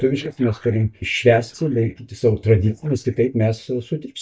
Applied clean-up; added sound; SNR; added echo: neural mask model DeepFilterNet 3.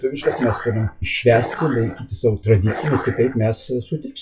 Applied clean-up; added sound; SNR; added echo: classical method WPE with log-MMSE.